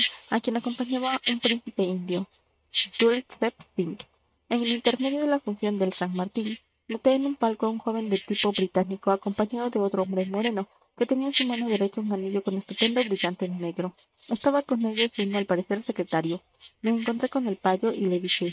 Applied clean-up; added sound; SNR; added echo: neural mask model RNNoise.